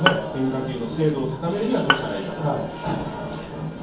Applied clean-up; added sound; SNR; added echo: none; Bowed string instrument; 4 dB; reverberation time 0.6 s.